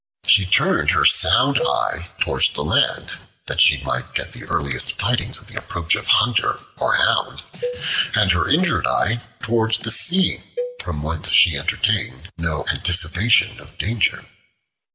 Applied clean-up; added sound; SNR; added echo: none; Cowbell; 13 dB; none.